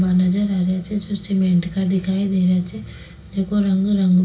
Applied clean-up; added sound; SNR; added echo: none; none; none; reverberation time 0.2 s.